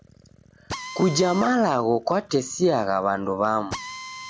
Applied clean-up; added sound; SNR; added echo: none; Drill; 15 dB; none.